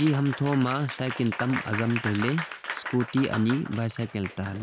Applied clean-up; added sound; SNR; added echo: none; Applause; 10 dB; none.